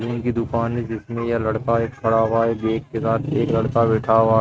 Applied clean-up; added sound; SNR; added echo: neural mask model RNNoise.